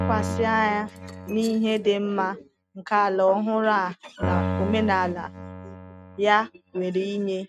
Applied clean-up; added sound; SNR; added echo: neural mask model RNNoise.